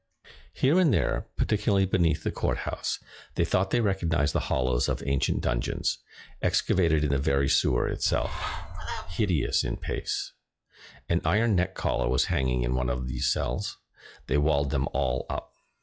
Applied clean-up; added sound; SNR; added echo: classical method log-MMSE.